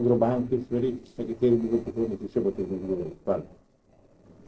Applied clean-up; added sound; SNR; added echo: neural separator model SepFormer DNS4.